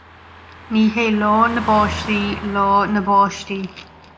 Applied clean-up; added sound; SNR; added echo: none; Car passing by; 14 dB; reverberation time 0.5 s.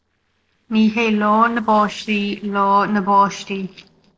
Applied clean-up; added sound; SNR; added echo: neural separator model SepFormer DNS4.